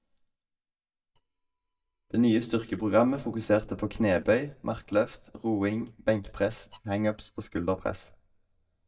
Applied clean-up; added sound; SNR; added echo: neural mask model DeepFilterNet 3.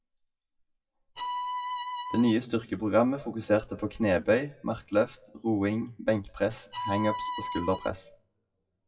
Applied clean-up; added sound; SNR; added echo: classical method WPE with log-MMSE.